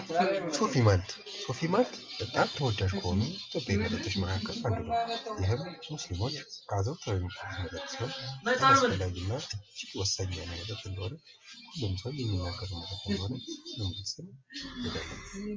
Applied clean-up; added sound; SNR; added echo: none; none; none; none.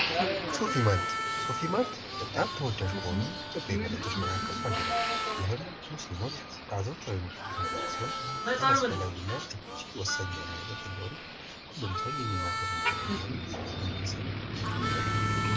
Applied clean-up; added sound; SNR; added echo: none; Harmonica + Motor vehicle (road); 1 dB; none.